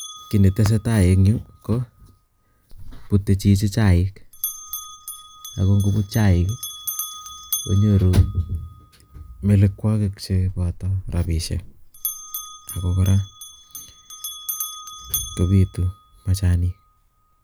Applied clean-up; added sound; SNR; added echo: none; Bell; 14 dB; none.